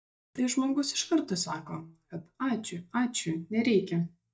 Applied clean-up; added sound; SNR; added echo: neural mask model DeepFilterNet 3.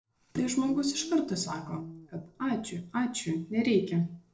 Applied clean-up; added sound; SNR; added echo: neural separator model SepFormer DNS4.